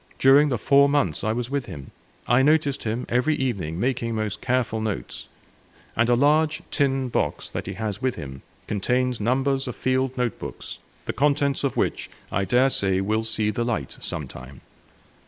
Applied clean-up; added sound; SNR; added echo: neural mask model Resemble Enhance denoiser.